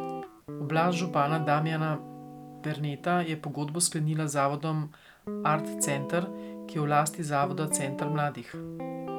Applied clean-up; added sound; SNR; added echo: none; Guitar; 9 dB; none.